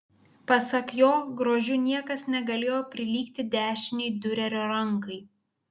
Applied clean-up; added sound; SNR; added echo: none; none; none; none.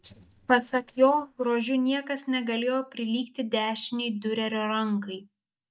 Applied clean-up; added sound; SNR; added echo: neural mask model DeepFilterNet 3.